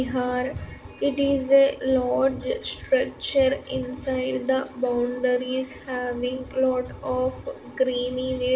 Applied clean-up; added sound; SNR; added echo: none; none; none; reverberation time 0.6 s.